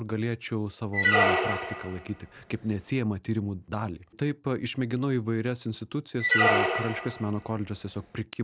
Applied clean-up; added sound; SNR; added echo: none; Squeak; -3 dB; none.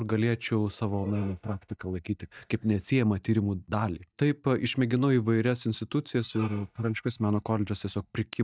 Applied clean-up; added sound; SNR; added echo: neural mask model DeepFilterNet 3.